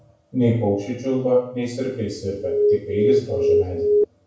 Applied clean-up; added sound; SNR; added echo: none; Alarm; -5 dB; reverberation time 0.6 s.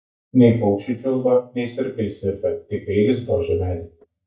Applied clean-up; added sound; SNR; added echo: neural mask model DeepFilterNet 3.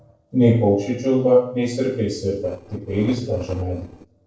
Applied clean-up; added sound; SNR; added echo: neural separator model SepFormer DNS4.